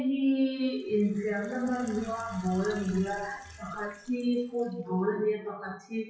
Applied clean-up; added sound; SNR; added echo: classical method WPE with log-MMSE.